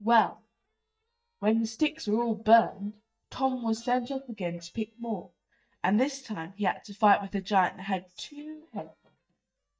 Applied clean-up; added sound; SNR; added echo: neural mask model DeepFilterNet 3.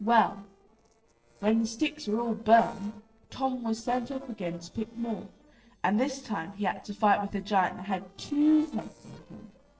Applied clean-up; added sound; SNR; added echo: neural separator model SepFormer DNS4.